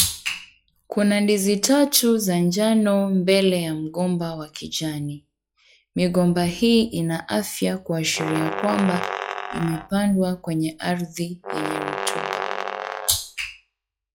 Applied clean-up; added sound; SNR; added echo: classical method log-MMSE.